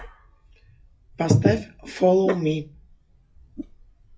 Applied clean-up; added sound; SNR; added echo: classical method WPE with log-MMSE.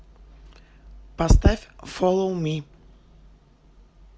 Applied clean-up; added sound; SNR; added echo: none; none; none; none.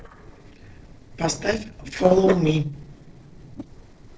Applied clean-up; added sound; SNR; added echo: neural separator model SepFormer DNS4.